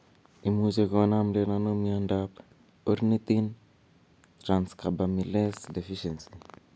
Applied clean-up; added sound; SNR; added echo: none; none; none; none.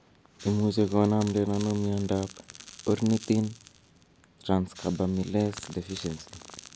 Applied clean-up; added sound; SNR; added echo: none; Crackle; 19 dB; none.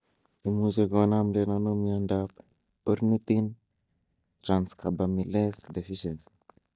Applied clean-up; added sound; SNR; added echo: neural mask model DeepFilterNet 3.